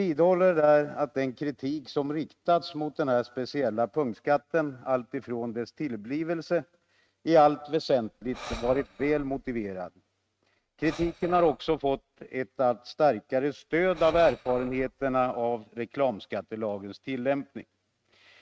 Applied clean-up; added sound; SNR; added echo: neural mask model RNNoise.